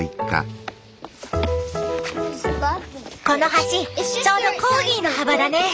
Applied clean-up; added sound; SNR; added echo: none; none; none; none.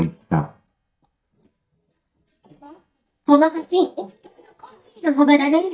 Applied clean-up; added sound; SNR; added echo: neural mask model DeepFilterNet 3.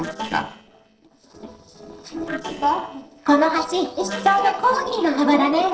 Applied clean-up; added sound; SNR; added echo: neural separator model SepFormer DNS4.